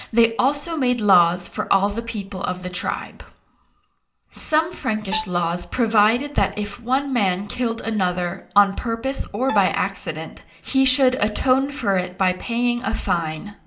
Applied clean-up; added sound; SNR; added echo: none; Bowed string instrument; 15 dB; reverberation time 0.4 s.